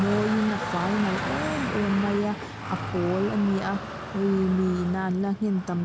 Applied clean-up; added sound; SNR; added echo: none; Traffic noise, roadway noise; 6 dB; none.